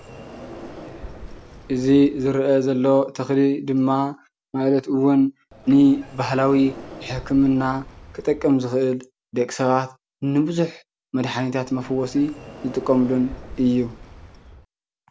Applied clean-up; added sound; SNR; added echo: none; Sliding door; 20 dB; none.